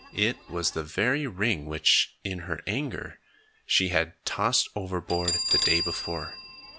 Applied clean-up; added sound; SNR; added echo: none; Bell; 6 dB; none.